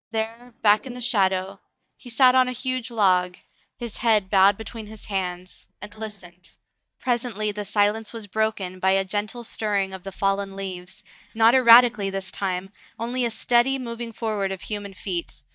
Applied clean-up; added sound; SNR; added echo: neural mask model DeepFilterNet 3.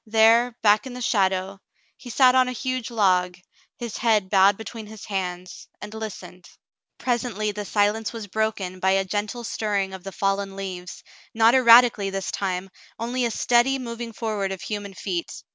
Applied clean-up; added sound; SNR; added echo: none; none; none; none.